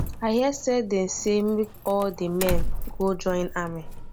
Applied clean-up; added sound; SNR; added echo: none; Doorbell; 4 dB; none.